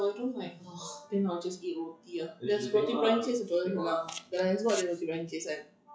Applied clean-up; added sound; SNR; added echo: classical method WPE with log-MMSE.